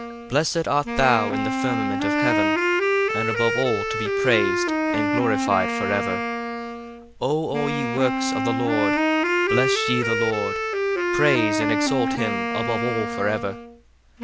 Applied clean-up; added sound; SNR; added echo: none; Wind instrument, woodwind instrument; -2 dB; none.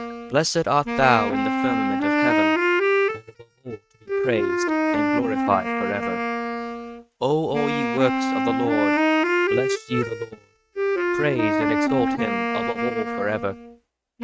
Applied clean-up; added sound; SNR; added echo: neural mask model RNNoise.